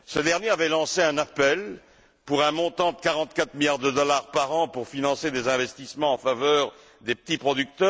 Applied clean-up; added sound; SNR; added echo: none; none; none; none.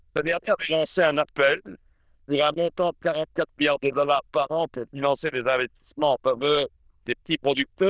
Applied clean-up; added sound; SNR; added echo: neural diffusion model UNIVERSE++.